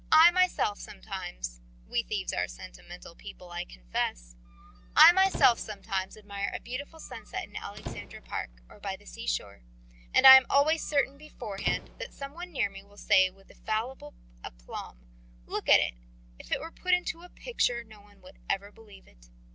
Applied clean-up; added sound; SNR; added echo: none; Squeak; 15 dB; none.